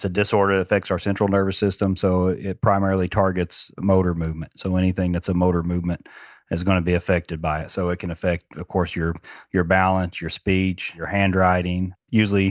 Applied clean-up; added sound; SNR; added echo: none; none; none; none.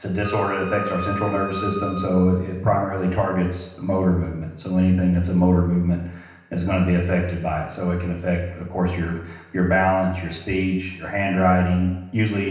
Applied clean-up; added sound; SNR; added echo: none; Wind instrument, woodwind instrument; 10 dB; reverberation time 0.9 s.